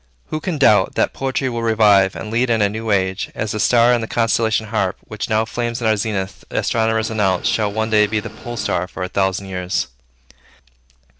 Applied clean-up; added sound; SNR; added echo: none; Motor vehicle (road) / Engine; 17 dB; none.